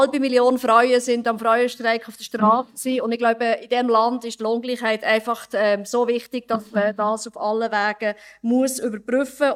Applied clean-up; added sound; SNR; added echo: neural mask model DeepFilterNet 3.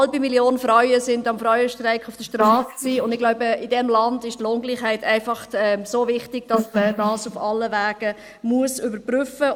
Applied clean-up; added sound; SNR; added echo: neural mask model Resemble Enhance denoiser.